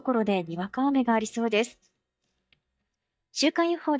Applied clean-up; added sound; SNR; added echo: neural mask model DeepFilterNet 3.